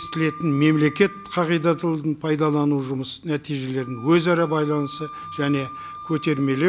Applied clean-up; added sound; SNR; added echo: none; Wind instrument, woodwind instrument; 17 dB; none.